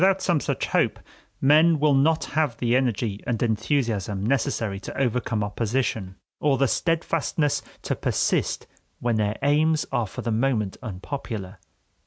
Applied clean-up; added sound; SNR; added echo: none; none; none; none.